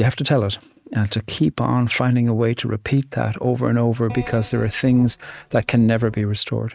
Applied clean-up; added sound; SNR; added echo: neural mask model RNNoise.